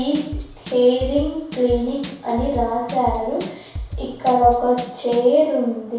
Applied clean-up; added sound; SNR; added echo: none; Drum / Drum kit; 12 dB; reverberation time 0.7 s.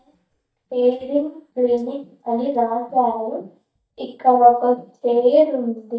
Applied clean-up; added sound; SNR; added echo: neural mask model DeepFilterNet 3.